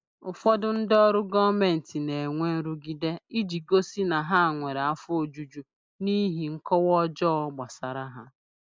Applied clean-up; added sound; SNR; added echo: neural mask model Resemble Enhance denoiser.